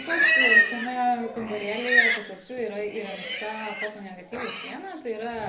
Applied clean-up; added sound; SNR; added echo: none; Livestock, farm animals, working animals; -5 dB; reverberation time 0.3 s.